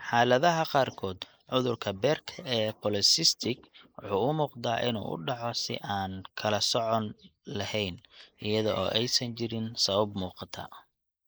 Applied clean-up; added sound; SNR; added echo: neural mask model Resemble Enhance denoiser.